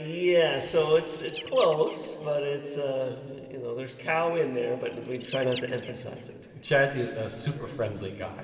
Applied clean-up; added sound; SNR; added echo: none; Bird; 17 dB; reverberation time 2.4 s.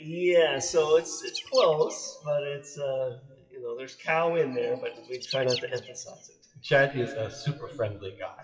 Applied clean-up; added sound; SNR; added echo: classical method WPE with log-MMSE.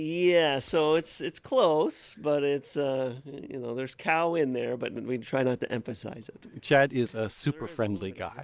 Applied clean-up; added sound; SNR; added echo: none; none; none; none.